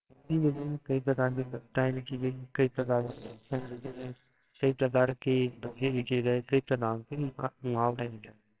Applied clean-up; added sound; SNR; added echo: neural separator model SepFormer WHAMR!.